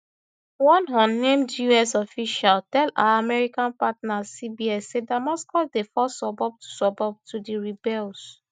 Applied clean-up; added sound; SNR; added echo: none; none; none; none.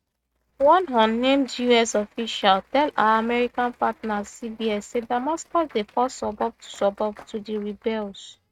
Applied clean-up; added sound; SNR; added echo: neural mask model RNNoise.